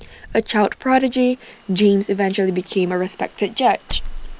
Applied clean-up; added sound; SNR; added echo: none; Wind / Car; 14 dB; none.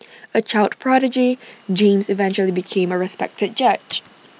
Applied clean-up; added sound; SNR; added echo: none; none; none; none.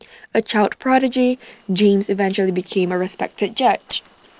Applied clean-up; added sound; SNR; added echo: neural separator model SepFormer DNS4.